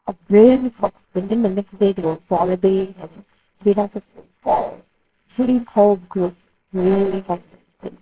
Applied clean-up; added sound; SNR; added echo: neural separator model SepFormer WHAMR!.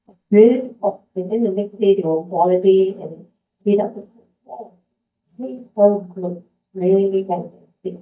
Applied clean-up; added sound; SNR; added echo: neural mask model DeepFilterNet 3.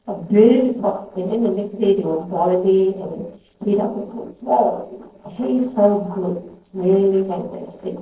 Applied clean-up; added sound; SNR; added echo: neural separator model SepFormer DNS4.